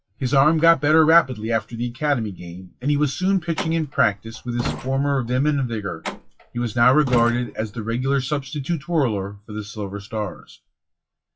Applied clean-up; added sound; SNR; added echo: classical method WPE with log-MMSE.